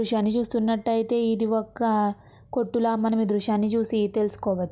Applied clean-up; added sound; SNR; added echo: none; none; none; none.